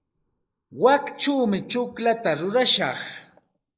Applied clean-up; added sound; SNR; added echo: neural mask model Resemble Enhance denoiser.